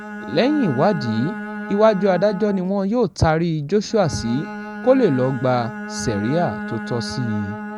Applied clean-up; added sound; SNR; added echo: none; Bowed string instrument; 10 dB; none.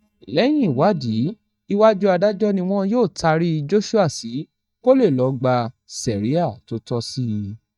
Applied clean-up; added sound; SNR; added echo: neural mask model DeepFilterNet 3.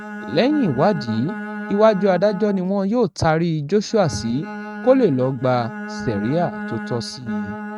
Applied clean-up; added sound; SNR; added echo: neural mask model RNNoise.